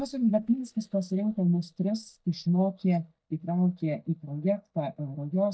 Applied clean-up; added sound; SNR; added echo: neural mask model DeepFilterNet 3.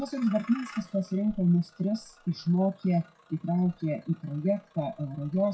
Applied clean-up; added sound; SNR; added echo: classical method WPE with log-MMSE.